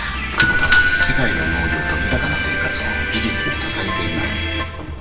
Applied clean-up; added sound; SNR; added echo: none; Doorbell; 4 dB; reverberation time 1.3 s.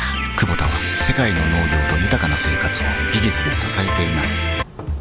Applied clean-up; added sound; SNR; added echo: none; none; none; none.